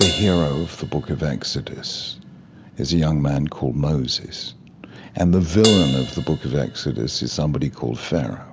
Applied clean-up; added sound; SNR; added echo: none; Crash cymbal; 11 dB; none.